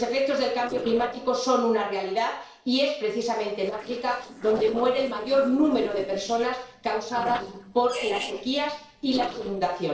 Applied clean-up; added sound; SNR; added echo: neural separator model SepFormer DNS4.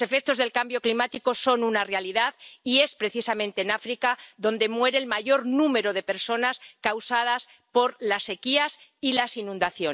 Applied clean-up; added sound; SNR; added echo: none; none; none; none.